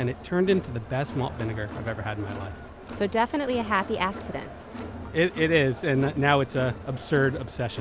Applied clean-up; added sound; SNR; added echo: none; Crowd; 12 dB; none.